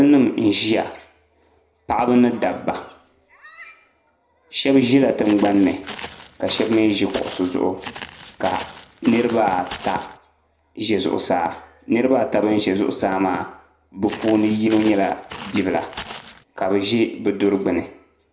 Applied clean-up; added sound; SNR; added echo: none; Walk, footsteps; 14 dB; reverberation time 0.5 s.